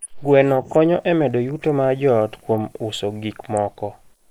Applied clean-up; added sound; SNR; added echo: neural mask model Resemble Enhance denoiser.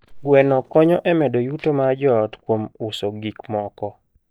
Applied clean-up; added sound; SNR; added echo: neural mask model DeepFilterNet 3.